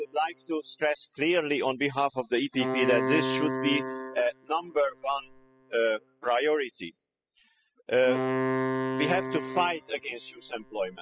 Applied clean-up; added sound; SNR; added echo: classical method spectral subtraction.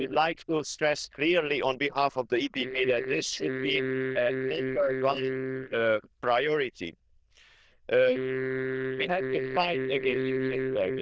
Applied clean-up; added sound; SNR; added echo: neural diffusion model UNIVERSE++.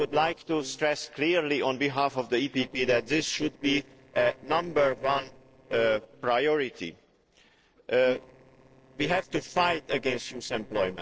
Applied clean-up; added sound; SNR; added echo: neural separator model SepFormer DNS4.